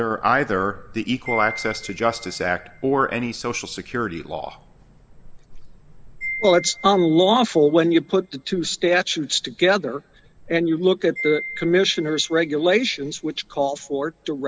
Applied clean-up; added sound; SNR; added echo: none; Wind chime; 17 dB; none.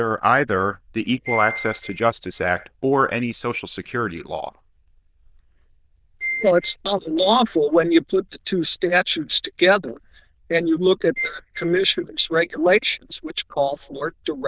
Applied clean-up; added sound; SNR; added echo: neural diffusion model UNIVERSE++.